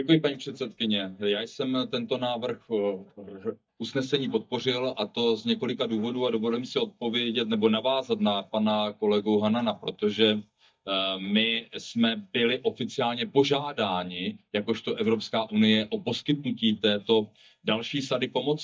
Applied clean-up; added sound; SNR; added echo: neural mask model DeepFilterNet 3.